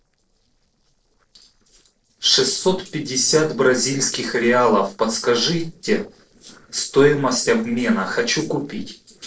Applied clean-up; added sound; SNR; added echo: neural separator model SepFormer DNS4.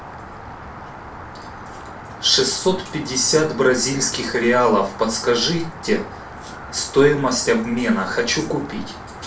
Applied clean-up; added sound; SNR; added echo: none; Rain; 14 dB; reverberation time 0.3 s.